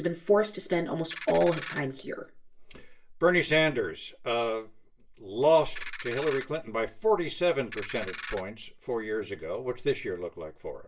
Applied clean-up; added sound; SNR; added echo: none; Ratchet, pawl; 11 dB; reverberation time 0.2 s.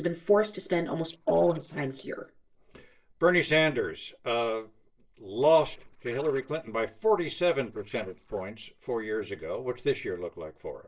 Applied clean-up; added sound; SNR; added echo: neural separator model SepFormer DNS4.